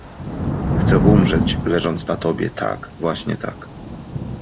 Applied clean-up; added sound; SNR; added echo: none; Thunder / Rain; -1 dB; none.